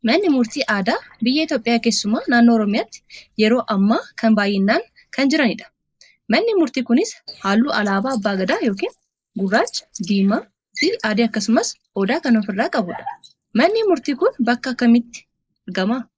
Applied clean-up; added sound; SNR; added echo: neural mask model Resemble Enhance denoiser.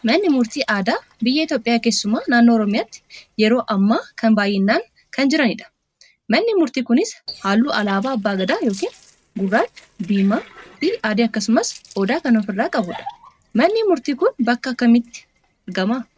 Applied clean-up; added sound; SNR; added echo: neural mask model RNNoise.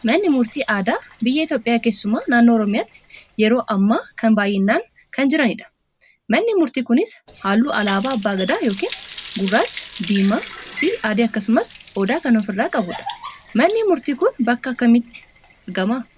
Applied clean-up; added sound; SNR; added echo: none; Water tap, faucet; 15 dB; none.